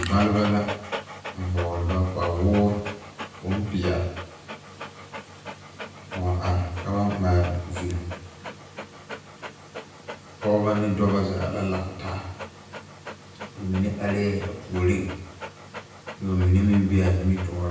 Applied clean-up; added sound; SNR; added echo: none; Dog; 13 dB; reverberation time 0.9 s.